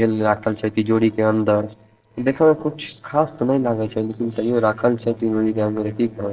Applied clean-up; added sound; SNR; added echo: neural separator model SepFormer DNS4.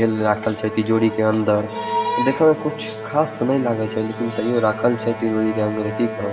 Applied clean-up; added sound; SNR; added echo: none; Musical instrument; 10 dB; reverberation time 2.4 s.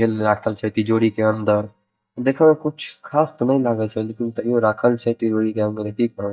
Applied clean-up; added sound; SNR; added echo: neural mask model DeepFilterNet 3.